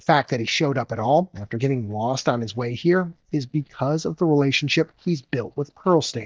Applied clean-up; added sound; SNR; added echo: neural mask model DeepFilterNet 3.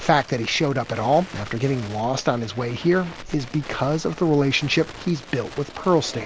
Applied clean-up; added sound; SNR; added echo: none; Crackle; 17 dB; none.